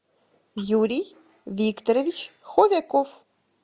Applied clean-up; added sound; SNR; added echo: none; none; none; none.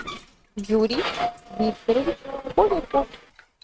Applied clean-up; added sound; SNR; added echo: neural mask model RNNoise.